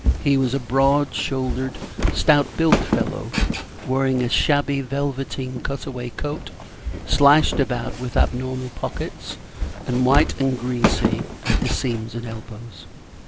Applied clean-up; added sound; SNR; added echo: none; Walk, footsteps; 4 dB; none.